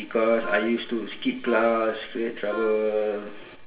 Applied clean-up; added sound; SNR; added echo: none; Wind instrument, woodwind instrument; 15 dB; reverberation time 0.5 s.